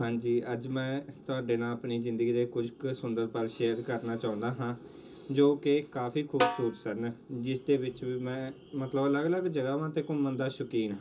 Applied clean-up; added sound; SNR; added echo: none; Snare drum; 4 dB; reverberation time 0.2 s.